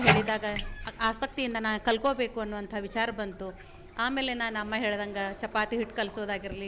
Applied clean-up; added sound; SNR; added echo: none; Bathtub (filling or washing); 6 dB; none.